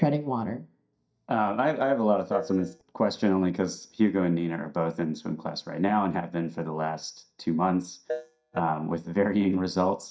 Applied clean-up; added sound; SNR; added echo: neural mask model DeepFilterNet 3.